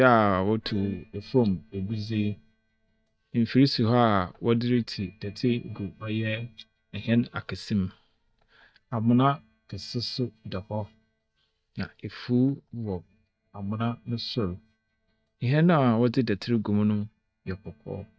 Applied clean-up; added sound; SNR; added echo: neural mask model DeepFilterNet 3.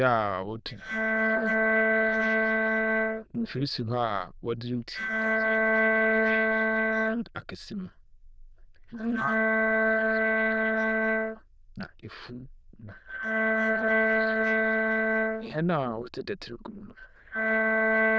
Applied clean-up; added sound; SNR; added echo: neural diffusion model UNIVERSE++.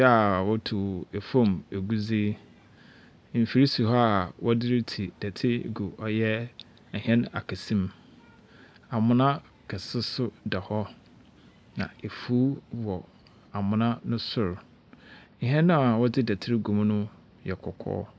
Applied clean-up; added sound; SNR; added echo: none; none; none; none.